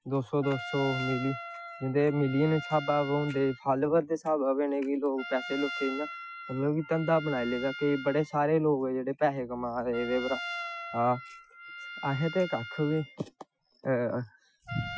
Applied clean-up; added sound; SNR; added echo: classical method Wiener filter.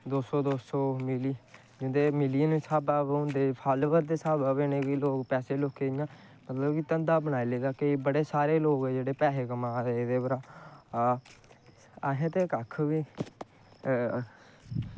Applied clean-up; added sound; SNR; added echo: none; none; none; none.